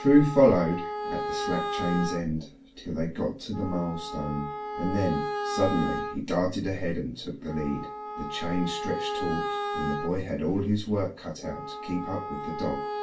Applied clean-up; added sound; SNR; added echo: none; Wind instrument, woodwind instrument; 6 dB; reverberation time 0.2 s.